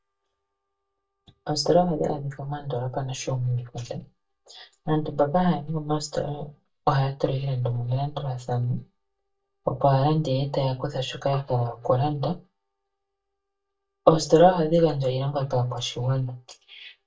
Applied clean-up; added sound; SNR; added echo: neural mask model DeepFilterNet 3.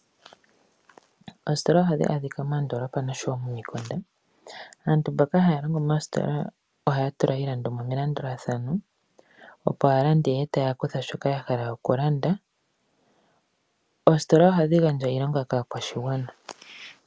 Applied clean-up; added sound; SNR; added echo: none; none; none; none.